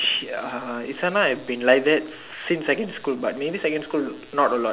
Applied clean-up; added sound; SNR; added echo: none; none; none; none.